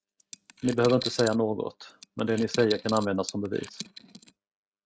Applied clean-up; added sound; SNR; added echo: neural mask model RNNoise.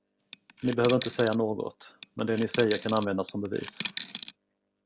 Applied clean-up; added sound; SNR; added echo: none; Coin (dropping); 2 dB; none.